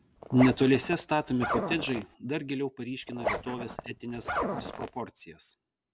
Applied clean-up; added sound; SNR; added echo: none; Zipper (clothing); 5 dB; none.